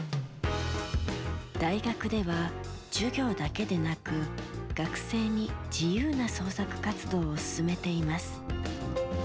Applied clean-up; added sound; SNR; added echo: none; none; none; none.